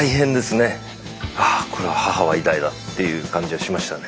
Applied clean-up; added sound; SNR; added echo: none; none; none; none.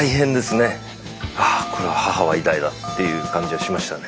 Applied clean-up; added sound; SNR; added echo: none; Telephone; 11 dB; none.